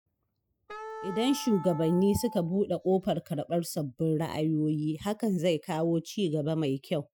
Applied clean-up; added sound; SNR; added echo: classical method Wiener filter.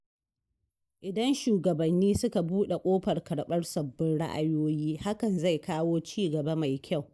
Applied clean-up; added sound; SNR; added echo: neural mask model Resemble Enhance denoiser.